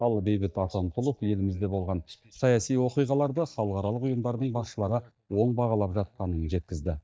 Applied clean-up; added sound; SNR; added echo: neural mask model DeepFilterNet 3.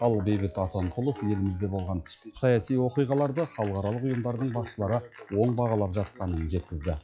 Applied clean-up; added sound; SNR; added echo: classical method log-MMSE.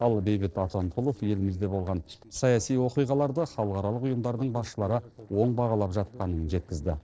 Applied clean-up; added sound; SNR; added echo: neural separator model SepFormer DNS4.